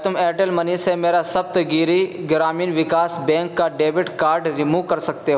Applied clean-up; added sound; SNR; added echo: none; none; none; none.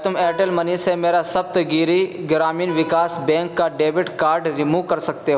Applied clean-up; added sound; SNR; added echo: none; Acoustic guitar; 19 dB; none.